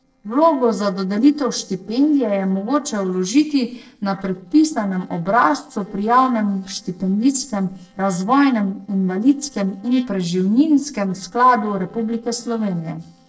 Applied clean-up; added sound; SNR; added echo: neural separator model SepFormer DNS4.